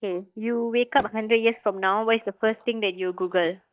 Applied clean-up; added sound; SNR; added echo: neural mask model DeepFilterNet 3.